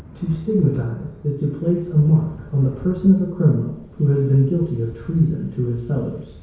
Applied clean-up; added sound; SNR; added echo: none; Thunder / Rain; 19 dB; reverberation time 1.0 s.